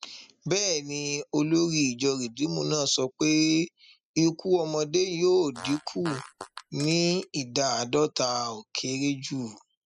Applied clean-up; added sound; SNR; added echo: classical method spectral subtraction.